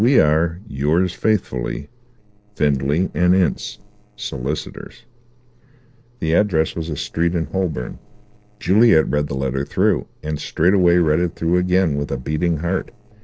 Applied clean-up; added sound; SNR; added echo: neural separator model SepFormer DNS4.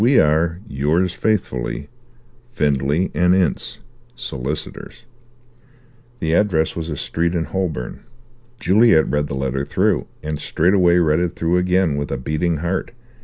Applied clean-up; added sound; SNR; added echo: none; none; none; none.